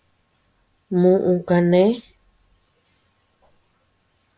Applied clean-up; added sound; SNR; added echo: none; none; none; none.